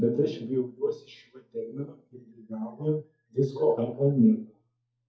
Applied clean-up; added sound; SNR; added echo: neural mask model DeepFilterNet 3.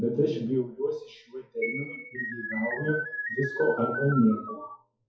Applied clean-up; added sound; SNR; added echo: classical method WPE with log-MMSE.